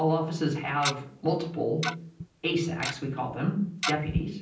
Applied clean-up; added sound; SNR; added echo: none; Tick-tock; 8 dB; reverberation time 0.6 s.